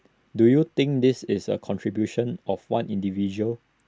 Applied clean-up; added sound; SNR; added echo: none; none; none; none.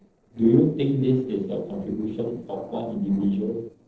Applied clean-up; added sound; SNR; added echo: neural separator model SepFormer DNS4.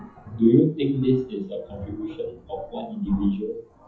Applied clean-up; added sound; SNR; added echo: classical method WPE with log-MMSE.